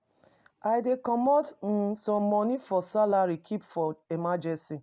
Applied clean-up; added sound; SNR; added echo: none; none; none; none.